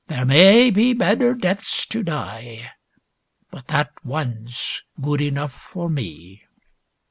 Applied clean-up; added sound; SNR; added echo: none; none; none; none.